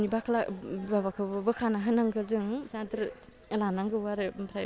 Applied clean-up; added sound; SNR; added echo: none; none; none; none.